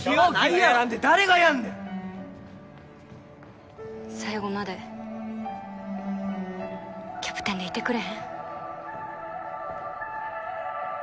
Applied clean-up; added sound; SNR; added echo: none; none; none; none.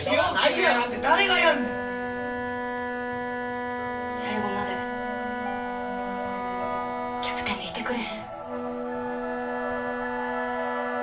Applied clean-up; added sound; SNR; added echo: none; Wind instrument, woodwind instrument; 2 dB; reverberation time 0.3 s.